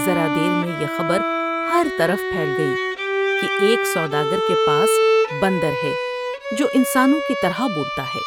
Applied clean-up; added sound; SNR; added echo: none; Bowed string instrument; -1 dB; none.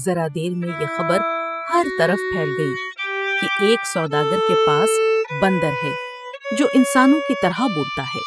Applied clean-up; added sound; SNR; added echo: classical method spectral subtraction.